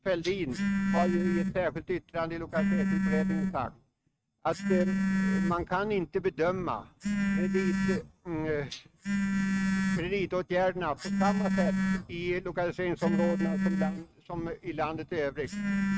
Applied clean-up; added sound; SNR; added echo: neural mask model RNNoise.